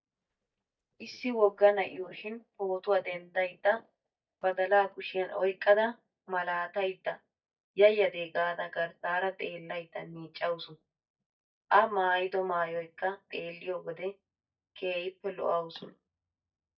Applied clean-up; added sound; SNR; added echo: neural mask model DeepFilterNet 3.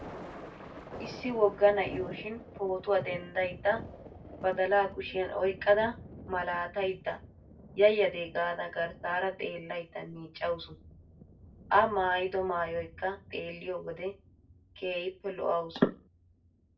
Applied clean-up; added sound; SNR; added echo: none; Thunder; 16 dB; reverberation time 0.2 s.